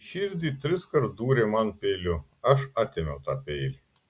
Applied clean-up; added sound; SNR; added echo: none; none; none; none.